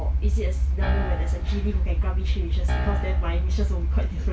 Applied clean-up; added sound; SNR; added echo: none; Piano; 14 dB; none.